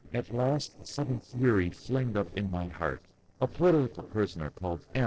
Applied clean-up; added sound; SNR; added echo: neural separator model SepFormer DNS4.